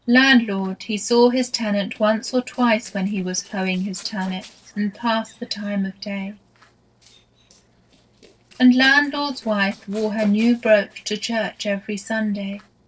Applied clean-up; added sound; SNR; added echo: neural separator model SepFormer DNS4.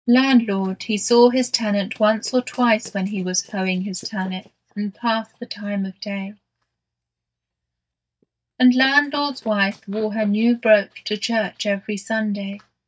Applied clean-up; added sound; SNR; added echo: neural mask model DeepFilterNet 3.